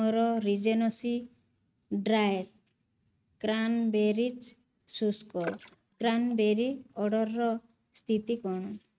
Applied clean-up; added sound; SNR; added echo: neural mask model RNNoise.